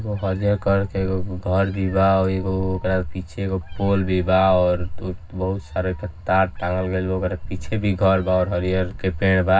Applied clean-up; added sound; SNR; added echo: none; Meow; 11 dB; reverberation time 0.4 s.